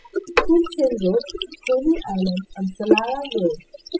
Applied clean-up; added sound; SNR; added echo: classical method spectral subtraction.